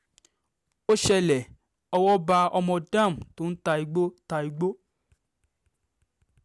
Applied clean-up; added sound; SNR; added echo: none; none; none; none.